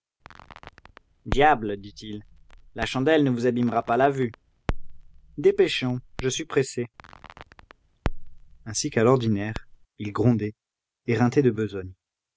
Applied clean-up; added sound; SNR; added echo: none; Crackle; 10 dB; none.